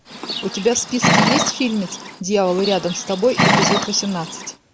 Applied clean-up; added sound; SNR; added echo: none; Livestock, farm animals, working animals; 0 dB; none.